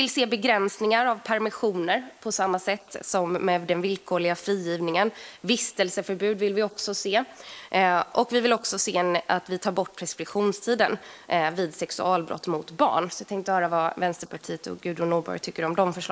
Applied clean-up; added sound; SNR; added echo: neural mask model Resemble Enhance denoiser.